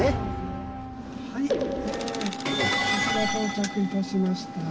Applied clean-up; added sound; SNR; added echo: none; Wind instrument, woodwind instrument; 12 dB; none.